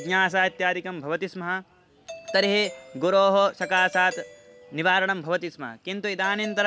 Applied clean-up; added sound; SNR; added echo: none; Doorbell; 18 dB; none.